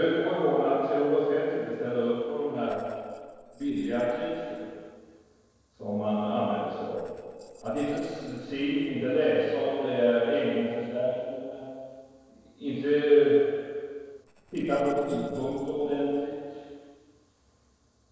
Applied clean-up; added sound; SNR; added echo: neural separator model SepFormer DNS4.